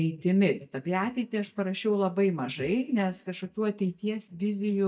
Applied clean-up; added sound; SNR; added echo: neural mask model DeepFilterNet 3.